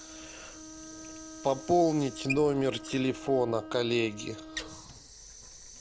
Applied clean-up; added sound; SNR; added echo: none; Sink (filling or washing) / Water + Bowed string instrument; 13 dB; none.